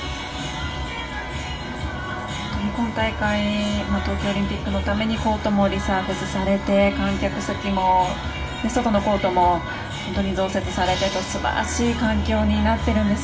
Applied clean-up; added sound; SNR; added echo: none; Wind instrument, woodwind instrument; 19 dB; reverberation time 0.2 s.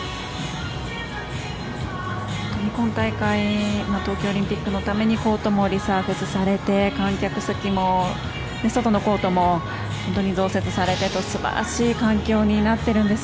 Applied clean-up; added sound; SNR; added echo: none; none; none; none.